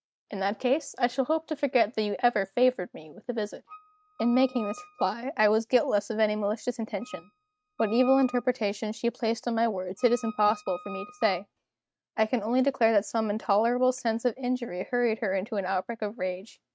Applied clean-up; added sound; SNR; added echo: neural mask model RNNoise.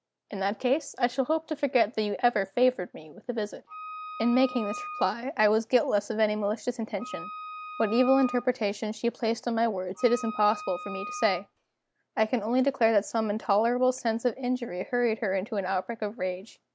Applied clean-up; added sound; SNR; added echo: none; Wind instrument, woodwind instrument; 13 dB; none.